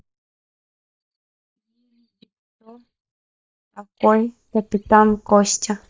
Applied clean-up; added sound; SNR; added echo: neural mask model DeepFilterNet 3.